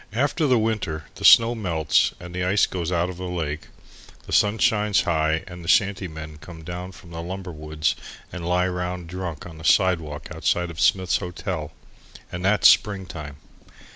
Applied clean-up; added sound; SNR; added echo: none; none; none; none.